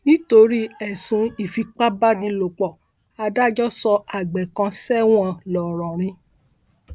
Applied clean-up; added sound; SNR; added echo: none; none; none; none.